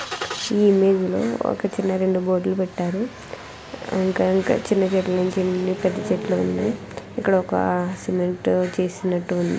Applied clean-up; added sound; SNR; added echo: none; Engine starting; 14 dB; none.